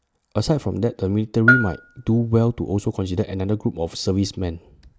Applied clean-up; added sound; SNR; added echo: none; Bell; 3 dB; none.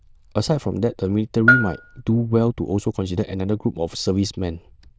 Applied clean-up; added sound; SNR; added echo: neural diffusion model UNIVERSE++.